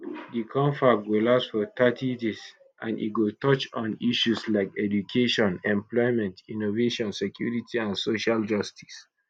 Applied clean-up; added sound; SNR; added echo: none; none; none; none.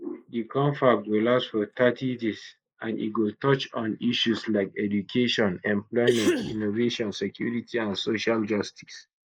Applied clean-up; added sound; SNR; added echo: neural mask model Resemble Enhance denoiser.